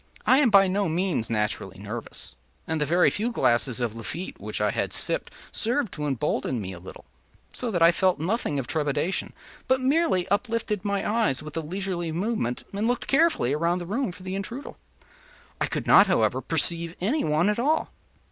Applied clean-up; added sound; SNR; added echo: none; none; none; none.